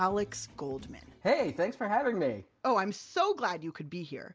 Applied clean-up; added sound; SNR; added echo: none; none; none; none.